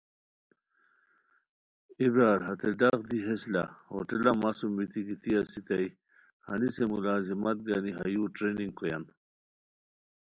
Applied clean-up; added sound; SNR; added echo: none; none; none; none.